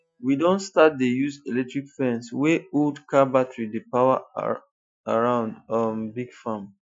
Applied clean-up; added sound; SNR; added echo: classical method Wiener filter.